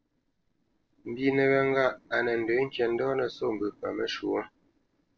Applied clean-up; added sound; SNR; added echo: neural separator model SepFormer DNS4.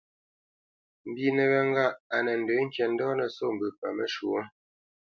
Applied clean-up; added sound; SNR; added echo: none; none; none; none.